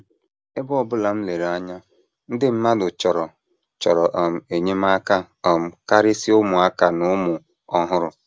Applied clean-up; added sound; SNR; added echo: none; none; none; none.